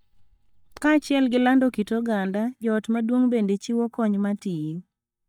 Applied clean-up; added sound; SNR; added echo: neural mask model DeepFilterNet 3.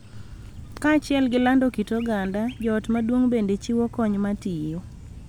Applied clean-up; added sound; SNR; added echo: none; none; none; none.